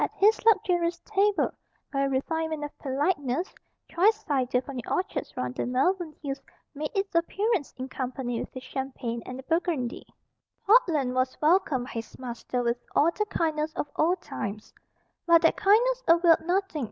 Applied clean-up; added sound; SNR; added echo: none; none; none; none.